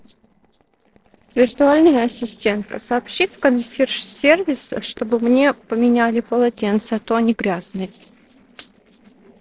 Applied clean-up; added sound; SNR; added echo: neural separator model SepFormer DNS4.